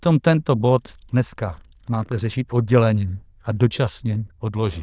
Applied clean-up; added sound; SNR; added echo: neural diffusion model UNIVERSE++.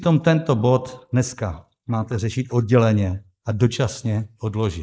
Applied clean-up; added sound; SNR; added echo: neural mask model Resemble Enhance denoiser.